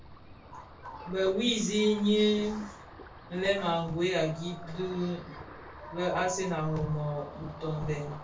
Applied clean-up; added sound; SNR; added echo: none; Ocean; 16 dB; reverberation time 0.3 s.